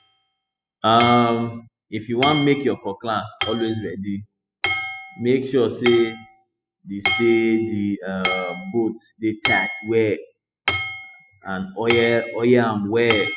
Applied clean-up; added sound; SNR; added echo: classical method spectral subtraction.